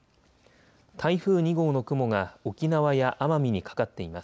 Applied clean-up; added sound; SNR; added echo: none; none; none; none.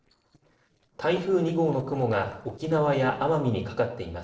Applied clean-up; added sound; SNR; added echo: neural separator model SepFormer DNS4.